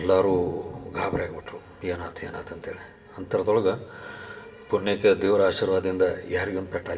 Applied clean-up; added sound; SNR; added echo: none; none; none; reverberation time 2.4 s.